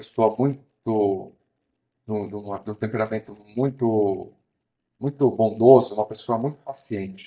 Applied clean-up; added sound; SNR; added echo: neural mask model DeepFilterNet 3.